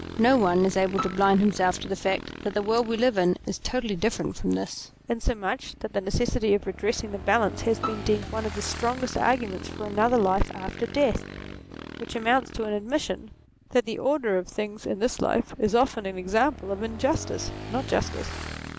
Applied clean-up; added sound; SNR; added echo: none; Motorcycle / Engine + Bowed string instrument; 13 dB; none.